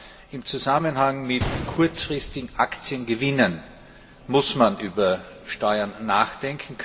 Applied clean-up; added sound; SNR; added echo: none; Gunshot, gunfire; 15 dB; reverberation time 1.4 s.